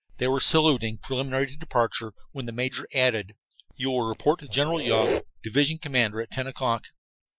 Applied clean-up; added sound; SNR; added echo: classical method Wiener filter.